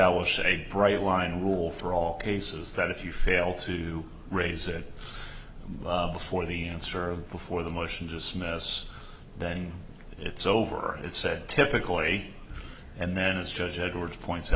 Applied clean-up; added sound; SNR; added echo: none; none; none; none.